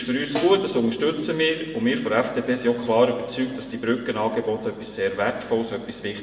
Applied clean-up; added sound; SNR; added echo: none; Snare drum; 13 dB; reverberation time 1.6 s.